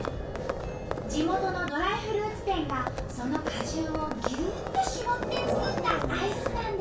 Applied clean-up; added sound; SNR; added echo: none; Livestock, farm animals, working animals; 3 dB; reverberation time 0.3 s.